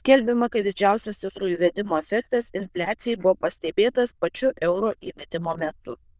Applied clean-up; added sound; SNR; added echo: neural diffusion model UNIVERSE++.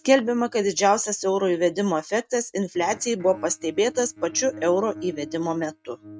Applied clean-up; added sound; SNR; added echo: neural mask model RNNoise.